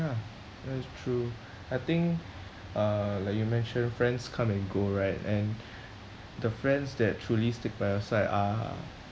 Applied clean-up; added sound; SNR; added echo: none; none; none; none.